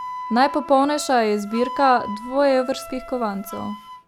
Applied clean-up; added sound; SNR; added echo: none; Wind instrument, woodwind instrument; 13 dB; none.